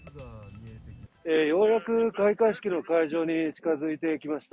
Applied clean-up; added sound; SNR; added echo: none; none; none; none.